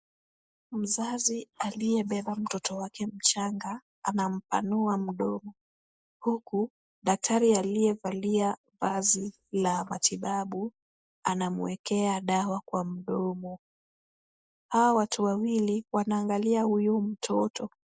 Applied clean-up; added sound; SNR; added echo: neural mask model Resemble Enhance denoiser.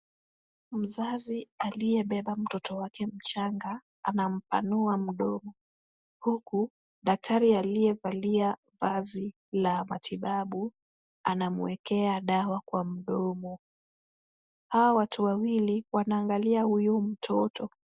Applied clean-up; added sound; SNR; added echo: none; none; none; none.